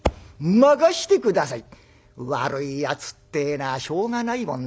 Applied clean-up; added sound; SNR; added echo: none; none; none; none.